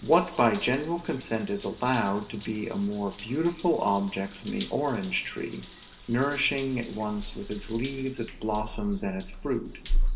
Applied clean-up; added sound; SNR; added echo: none; Drip / Trickle, dribble / Bathtub (filling or washing) / Water tap, faucet; 6 dB; reverberation time 1.5 s.